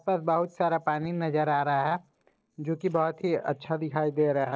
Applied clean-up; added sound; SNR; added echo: neural separator model SepFormer DNS4.